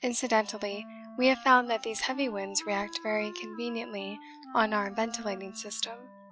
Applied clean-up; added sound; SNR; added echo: classical method log-MMSE.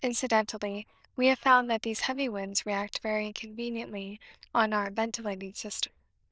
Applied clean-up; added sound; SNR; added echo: neural diffusion model UNIVERSE++.